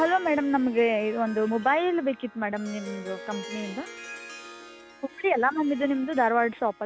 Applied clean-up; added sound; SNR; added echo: none; Harp; 16 dB; none.